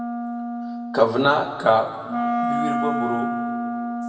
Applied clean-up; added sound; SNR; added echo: none; Wind instrument, woodwind instrument; 2 dB; reverberation time 1.9 s.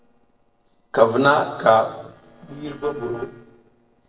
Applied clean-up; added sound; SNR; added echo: neural separator model SepFormer DNS4.